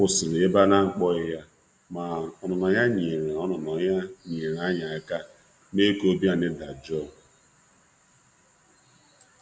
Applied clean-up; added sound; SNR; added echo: none; none; none; none.